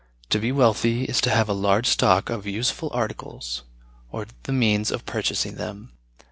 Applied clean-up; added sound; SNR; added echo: none; none; none; none.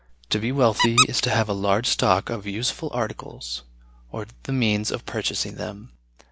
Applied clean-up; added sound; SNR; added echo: none; Squeak; 2 dB; none.